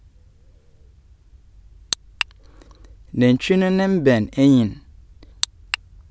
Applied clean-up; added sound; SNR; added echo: none; none; none; none.